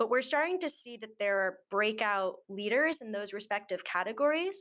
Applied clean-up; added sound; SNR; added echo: none; none; none; none.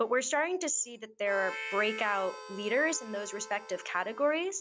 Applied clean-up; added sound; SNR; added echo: none; Harmonica; 13 dB; none.